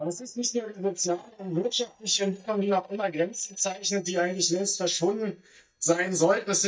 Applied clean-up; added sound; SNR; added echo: neural mask model DeepFilterNet 3.